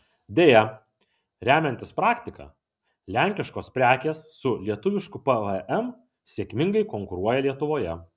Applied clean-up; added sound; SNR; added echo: none; none; none; none.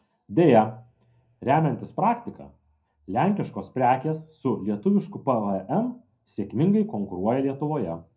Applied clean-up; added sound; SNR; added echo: none; none; none; reverberation time 0.2 s.